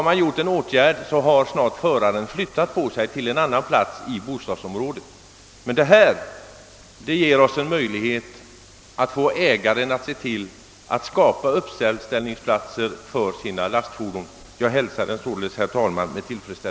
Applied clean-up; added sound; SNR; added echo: none; none; none; none.